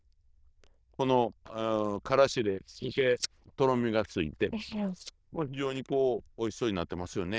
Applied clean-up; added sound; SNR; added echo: neural diffusion model UNIVERSE++.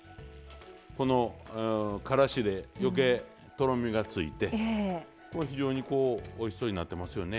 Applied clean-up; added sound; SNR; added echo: none; none; none; none.